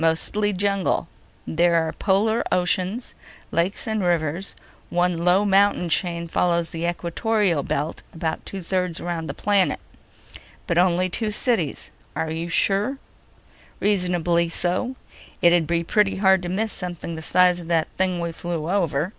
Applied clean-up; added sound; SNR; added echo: none; none; none; none.